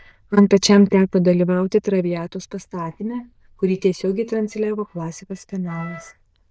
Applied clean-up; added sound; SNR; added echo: neural diffusion model UNIVERSE++.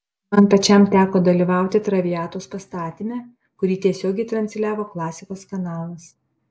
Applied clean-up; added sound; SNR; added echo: none; none; none; none.